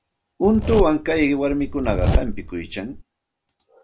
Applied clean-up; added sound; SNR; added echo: none; Zipper (clothing); 2 dB; none.